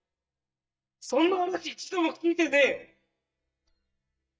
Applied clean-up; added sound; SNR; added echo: neural mask model DeepFilterNet 3.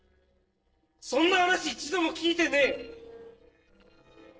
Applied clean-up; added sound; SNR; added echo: neural separator model SepFormer DNS4.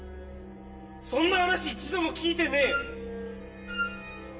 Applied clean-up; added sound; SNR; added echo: none; Wind instrument, woodwind instrument; 4 dB; reverberation time 1.3 s.